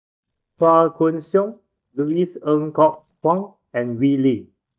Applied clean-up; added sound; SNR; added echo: neural mask model DeepFilterNet 3.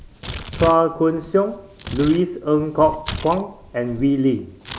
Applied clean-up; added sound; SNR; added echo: none; Tearing; 13 dB; none.